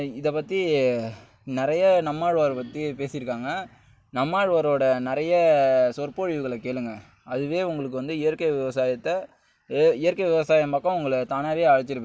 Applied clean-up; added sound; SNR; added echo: none; none; none; none.